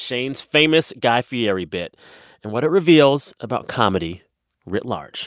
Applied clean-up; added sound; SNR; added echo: none; none; none; none.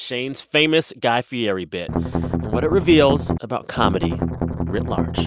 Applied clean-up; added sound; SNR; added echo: none; Strum; 1 dB; none.